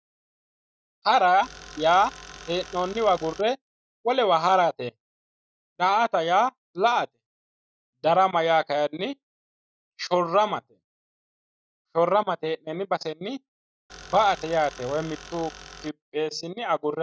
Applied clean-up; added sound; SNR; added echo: none; Tools; 17 dB; none.